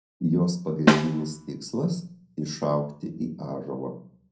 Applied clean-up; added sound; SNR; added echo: none; Snare drum; -2 dB; reverberation time 0.6 s.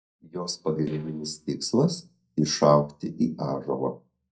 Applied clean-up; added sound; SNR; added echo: neural mask model DeepFilterNet 3.